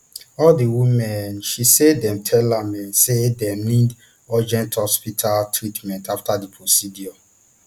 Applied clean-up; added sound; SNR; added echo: none; none; none; none.